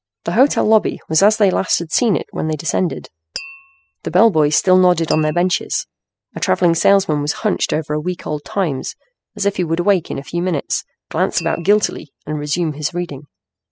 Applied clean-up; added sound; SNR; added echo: classical method spectral subtraction.